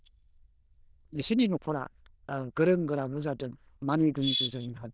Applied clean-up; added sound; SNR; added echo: neural diffusion model UNIVERSE++.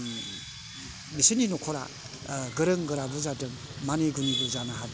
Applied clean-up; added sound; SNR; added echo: none; Water tap, faucet; 17 dB; none.